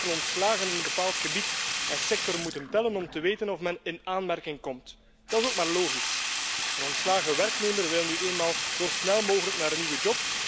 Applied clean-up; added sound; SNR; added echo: none; Sink (filling or washing); 1 dB; none.